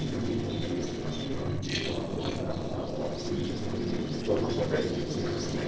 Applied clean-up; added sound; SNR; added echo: neural separator model SepFormer DNS4.